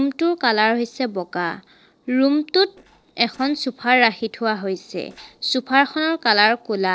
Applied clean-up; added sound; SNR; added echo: neural separator model SepFormer DNS4.